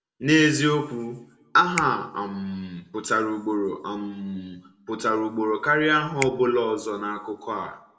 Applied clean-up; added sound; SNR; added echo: none; Finger snapping; 15 dB; reverberation time 0.6 s.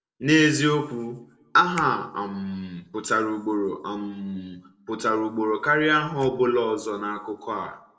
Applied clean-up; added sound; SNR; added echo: neural separator model SepFormer DNS4.